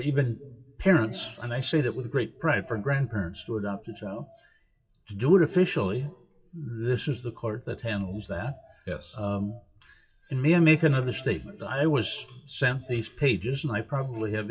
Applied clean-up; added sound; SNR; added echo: classical method WPE with log-MMSE.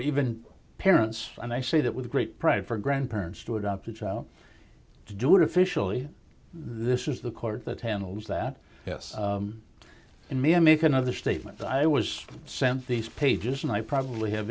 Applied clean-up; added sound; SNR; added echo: none; none; none; none.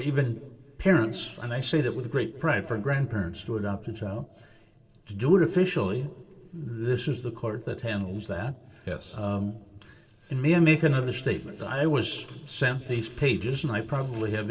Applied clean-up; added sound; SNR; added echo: neural separator model SepFormer DNS4.